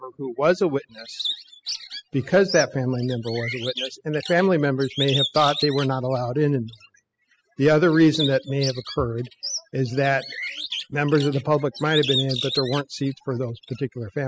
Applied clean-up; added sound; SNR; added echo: classical method spectral subtraction.